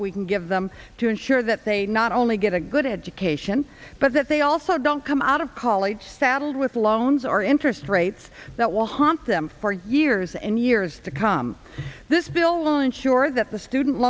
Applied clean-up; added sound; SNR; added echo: none; none; none; none.